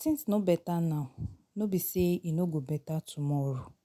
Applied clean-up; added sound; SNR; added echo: none; none; none; none.